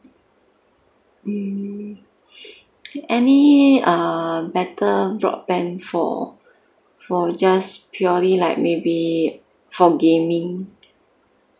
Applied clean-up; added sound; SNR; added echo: none; none; none; none.